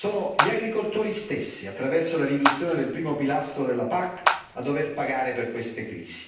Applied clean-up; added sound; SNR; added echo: none; Water / Splash, splatter; 2 dB; reverberation time 0.9 s.